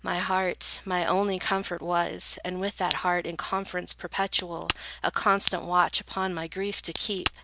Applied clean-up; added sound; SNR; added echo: none; Crack; 11 dB; none.